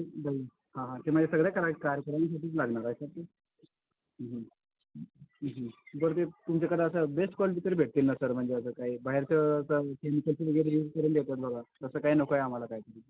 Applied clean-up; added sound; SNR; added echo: none; none; none; none.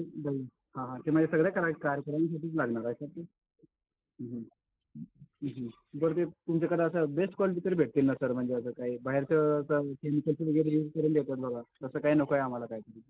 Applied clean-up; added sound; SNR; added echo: neural mask model Resemble Enhance denoiser.